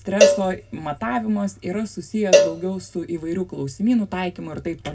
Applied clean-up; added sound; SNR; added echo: none; Cowbell; -2 dB; reverberation time 0.2 s.